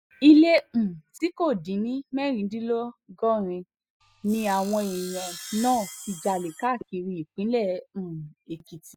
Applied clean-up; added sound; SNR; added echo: classical method spectral subtraction.